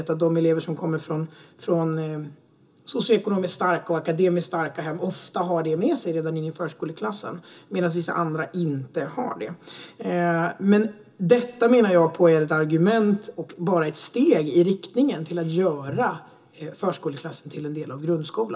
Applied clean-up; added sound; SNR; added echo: none; none; none; reverberation time 0.2 s.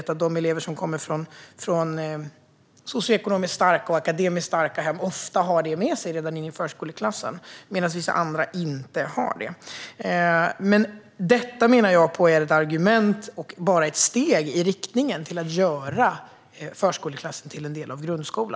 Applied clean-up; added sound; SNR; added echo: none; none; none; none.